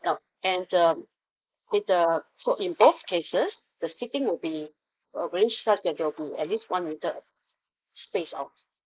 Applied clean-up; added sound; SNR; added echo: neural mask model Resemble Enhance denoiser.